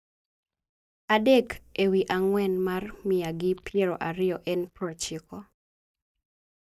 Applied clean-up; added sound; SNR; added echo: neural mask model DeepFilterNet 3.